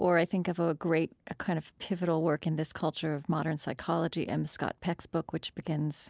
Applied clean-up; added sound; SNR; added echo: none; none; none; none.